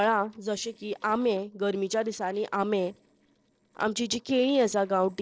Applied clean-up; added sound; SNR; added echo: neural separator model SepFormer DNS4.